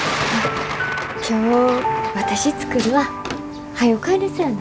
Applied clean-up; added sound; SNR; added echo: none; Thunder; 9 dB; none.